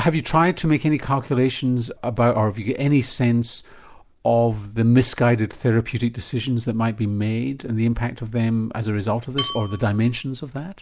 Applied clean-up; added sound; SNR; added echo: none; Dishes, pots, and pans / Glass / Bell; 8 dB; none.